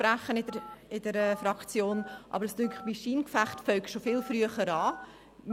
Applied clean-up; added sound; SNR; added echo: none; Telephone; 18 dB; none.